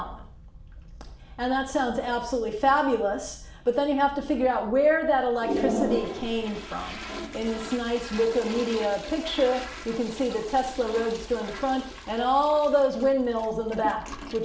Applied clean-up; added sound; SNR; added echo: none; Toilet flush; 11 dB; reverberation time 0.5 s.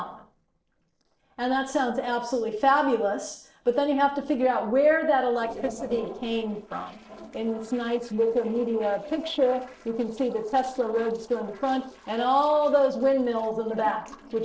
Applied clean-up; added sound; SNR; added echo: neural separator model SepFormer DNS4.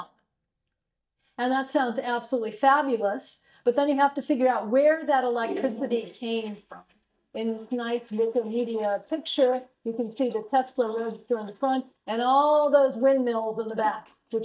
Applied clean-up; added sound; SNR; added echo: neural mask model DeepFilterNet 3.